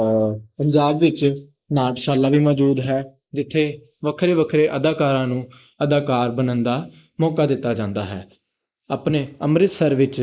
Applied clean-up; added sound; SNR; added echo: neural mask model Resemble Enhance denoiser.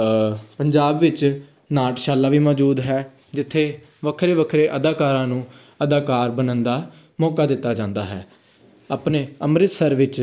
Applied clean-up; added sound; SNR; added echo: none; none; none; none.